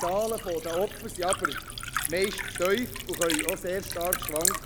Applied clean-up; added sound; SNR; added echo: none; Liquid; 3 dB; none.